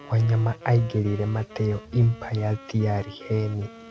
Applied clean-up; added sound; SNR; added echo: none; Wind instrument, woodwind instrument; 19 dB; none.